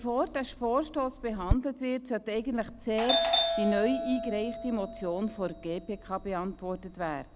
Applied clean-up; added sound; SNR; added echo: none; Doorbell; 2 dB; none.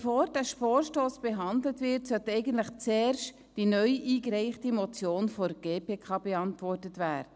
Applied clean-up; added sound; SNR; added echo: none; none; none; none.